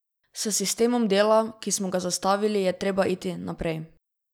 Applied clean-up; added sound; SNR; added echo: none; none; none; none.